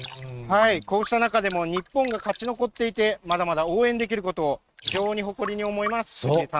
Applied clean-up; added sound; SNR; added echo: neural mask model RNNoise.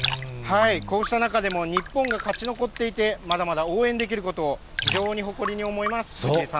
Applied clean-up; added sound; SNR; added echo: none; Raindrop; 8 dB; none.